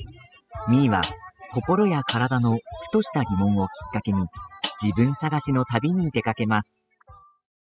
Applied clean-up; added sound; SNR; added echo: classical method spectral subtraction.